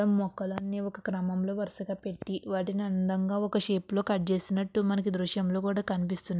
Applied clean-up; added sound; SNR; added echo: none; none; none; none.